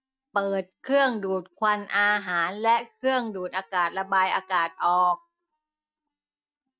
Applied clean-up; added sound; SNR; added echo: neural mask model DeepFilterNet 3.